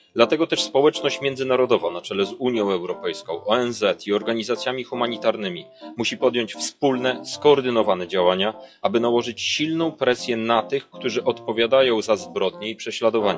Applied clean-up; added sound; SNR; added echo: classical method WPE with log-MMSE.